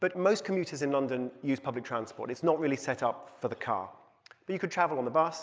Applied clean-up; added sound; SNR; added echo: none; none; none; none.